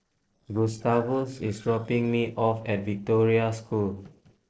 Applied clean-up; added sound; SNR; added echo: neural separator model SepFormer DNS4.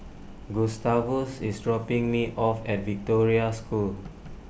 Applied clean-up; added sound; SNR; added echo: none; none; none; none.